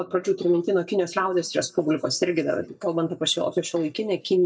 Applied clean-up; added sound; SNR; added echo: neural mask model DeepFilterNet 3.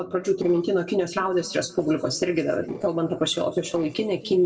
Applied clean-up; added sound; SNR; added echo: neural separator model SepFormer DNS4.